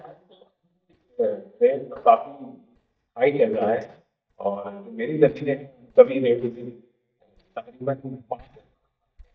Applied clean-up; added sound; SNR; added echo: neural mask model DeepFilterNet 3.